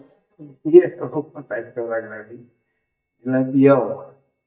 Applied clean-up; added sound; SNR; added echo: neural mask model DeepFilterNet 3.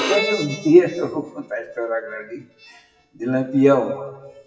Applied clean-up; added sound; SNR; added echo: classical method WPE with log-MMSE.